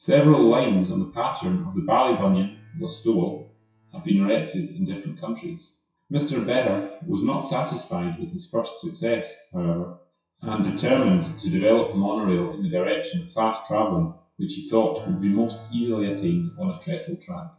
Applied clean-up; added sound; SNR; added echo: classical method WPE with log-MMSE.